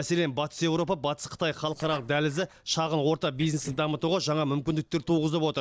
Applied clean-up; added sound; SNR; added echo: neural separator model SepFormer DNS4.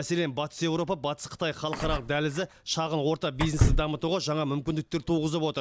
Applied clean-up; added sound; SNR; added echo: none; Door / Car; 1 dB; none.